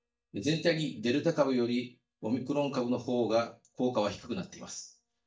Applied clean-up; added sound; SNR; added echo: neural mask model DeepFilterNet 3.